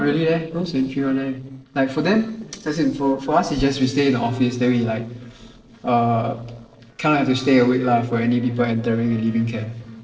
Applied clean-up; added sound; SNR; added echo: neural separator model SepFormer DNS4.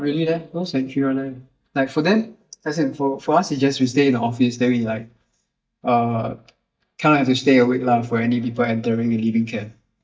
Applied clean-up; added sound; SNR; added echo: neural mask model DeepFilterNet 3.